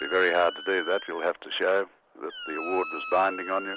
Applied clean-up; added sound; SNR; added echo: none; Squeak; 12 dB; none.